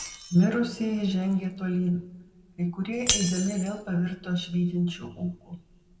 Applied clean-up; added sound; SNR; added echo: none; Shatter; 10 dB; reverberation time 0.9 s.